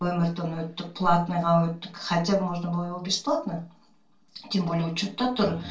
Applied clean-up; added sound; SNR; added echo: none; none; none; reverberation time 0.2 s.